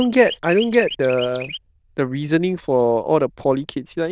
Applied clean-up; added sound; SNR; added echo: neural diffusion model UNIVERSE++.